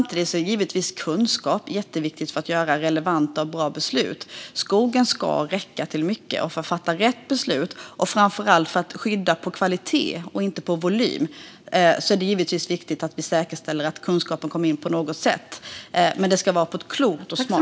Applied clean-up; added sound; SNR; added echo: none; none; none; none.